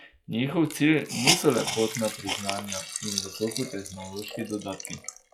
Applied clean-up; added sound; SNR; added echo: classical method log-MMSE.